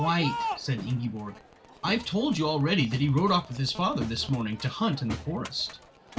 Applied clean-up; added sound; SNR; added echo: none; Crowd; 11 dB; none.